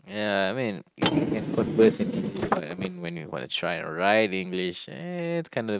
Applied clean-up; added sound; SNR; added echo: neural mask model RNNoise.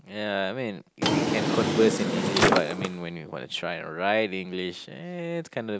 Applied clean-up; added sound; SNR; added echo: none; Drawer open or close; -3 dB; none.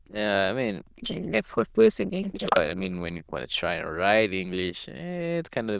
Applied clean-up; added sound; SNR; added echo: neural diffusion model UNIVERSE++.